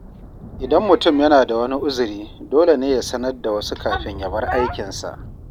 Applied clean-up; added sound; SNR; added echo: none; Thunder; 16 dB; none.